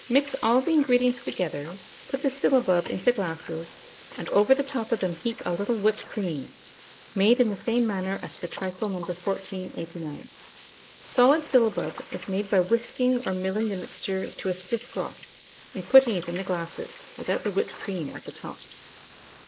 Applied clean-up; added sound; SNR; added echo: neural mask model Resemble Enhance denoiser.